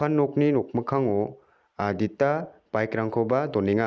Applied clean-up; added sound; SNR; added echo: neural mask model Resemble Enhance denoiser.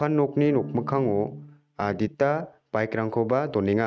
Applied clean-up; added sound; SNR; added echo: neural mask model RNNoise.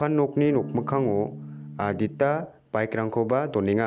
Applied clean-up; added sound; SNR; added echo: none; Electric guitar / Strum; 13 dB; none.